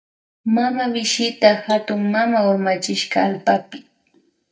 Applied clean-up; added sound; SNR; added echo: neural mask model DeepFilterNet 3.